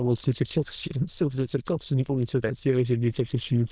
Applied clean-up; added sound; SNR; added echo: neural diffusion model UNIVERSE++.